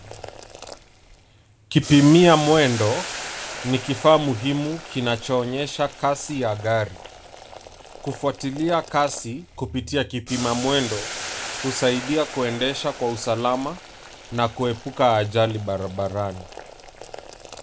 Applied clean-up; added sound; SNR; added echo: none; Boiling; 13 dB; none.